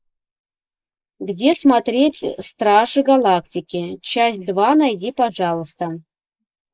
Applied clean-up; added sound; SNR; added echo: neural mask model Resemble Enhance denoiser.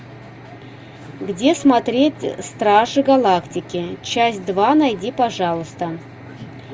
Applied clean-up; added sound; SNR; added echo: none; none; none; none.